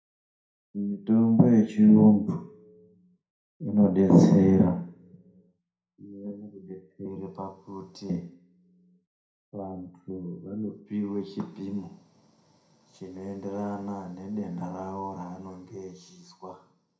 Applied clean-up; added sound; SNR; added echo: none; none; none; reverberation time 0.5 s.